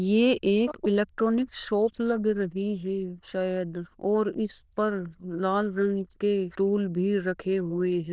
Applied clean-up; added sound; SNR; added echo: neural diffusion model UNIVERSE++.